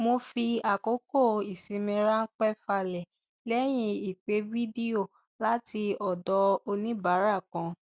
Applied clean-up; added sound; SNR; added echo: none; none; none; none.